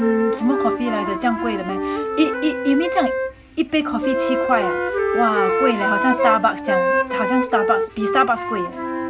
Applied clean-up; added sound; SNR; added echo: none; Wind instrument, woodwind instrument + Wind instrument, woodwind instrument; 0 dB; none.